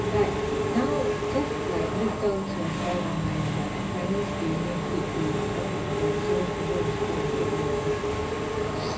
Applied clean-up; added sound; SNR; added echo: none; Engine / Mechanisms; -3 dB; reverberation time 0.4 s.